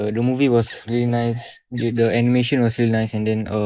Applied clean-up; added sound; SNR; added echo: neural mask model Resemble Enhance denoiser.